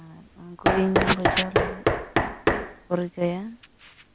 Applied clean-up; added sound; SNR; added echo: none; Knock; -2 dB; none.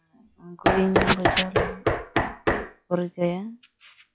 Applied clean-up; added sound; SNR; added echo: classical method log-MMSE.